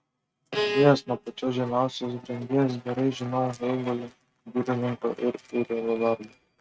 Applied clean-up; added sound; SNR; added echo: neural mask model RNNoise.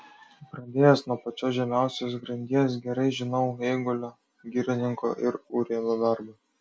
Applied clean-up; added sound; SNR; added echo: none; none; none; none.